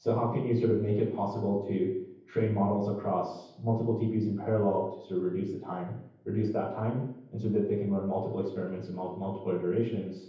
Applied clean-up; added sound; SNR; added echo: none; none; none; reverberation time 0.9 s.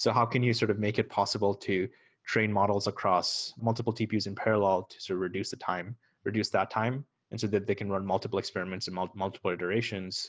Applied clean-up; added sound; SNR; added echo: none; none; none; none.